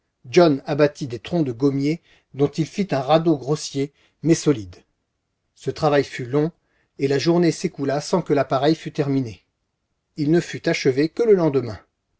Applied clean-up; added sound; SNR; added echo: none; none; none; none.